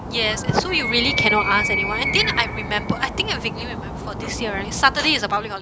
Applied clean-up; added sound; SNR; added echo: none; Animal; 4 dB; none.